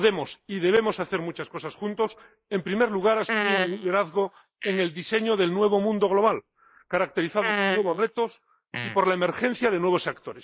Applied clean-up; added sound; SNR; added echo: neural mask model Resemble Enhance denoiser.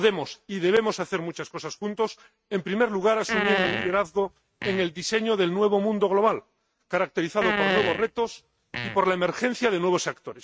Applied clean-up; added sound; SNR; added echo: neural mask model RNNoise.